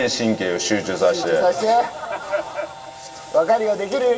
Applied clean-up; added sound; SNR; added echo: none; Camera; 20 dB; reverberation time 0.8 s.